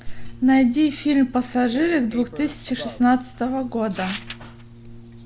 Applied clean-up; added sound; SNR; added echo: none; Tearing + Brass instrument; 18 dB; none.